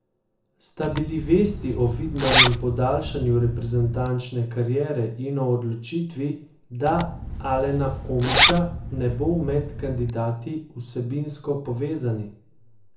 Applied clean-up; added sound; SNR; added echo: none; Zipper (clothing); 0 dB; reverberation time 0.6 s.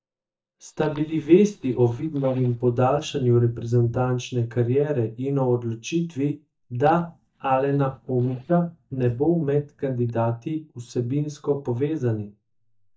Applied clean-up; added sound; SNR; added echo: neural mask model DeepFilterNet 3.